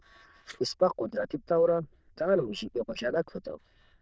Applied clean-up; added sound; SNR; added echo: neural diffusion model UNIVERSE++.